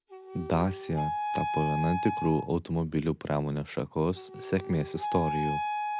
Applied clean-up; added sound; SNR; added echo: none; Wind instrument, woodwind instrument; 5 dB; none.